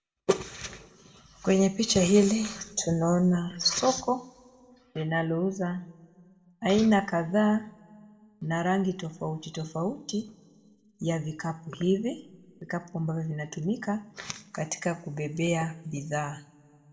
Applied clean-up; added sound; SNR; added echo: none; none; none; reverberation time 1.3 s.